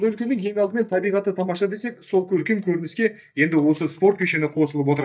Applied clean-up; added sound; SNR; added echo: neural mask model DeepFilterNet 3.